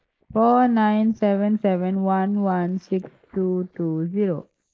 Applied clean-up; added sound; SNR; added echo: neural mask model Resemble Enhance denoiser.